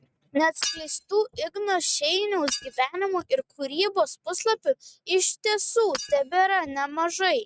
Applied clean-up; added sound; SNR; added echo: neural mask model RNNoise.